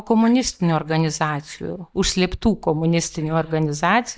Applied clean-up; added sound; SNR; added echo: neural mask model DeepFilterNet 3.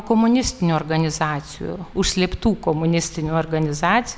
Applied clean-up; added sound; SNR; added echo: none; none; none; none.